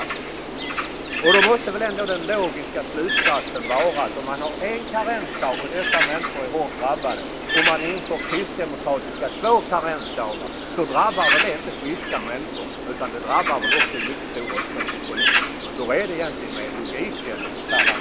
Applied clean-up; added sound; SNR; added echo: none; Bird; 0 dB; none.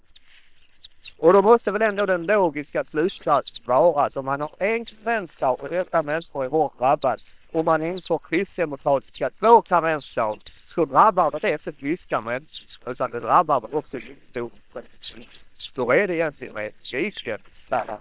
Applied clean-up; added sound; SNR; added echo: neural separator model SepFormer WHAM!.